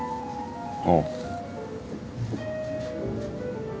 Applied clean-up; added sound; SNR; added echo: none; none; none; none.